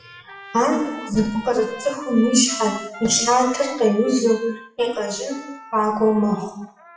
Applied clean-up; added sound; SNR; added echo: classical method WPE with log-MMSE.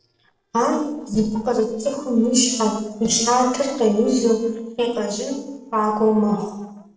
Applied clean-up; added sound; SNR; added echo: neural separator model SepFormer DNS4.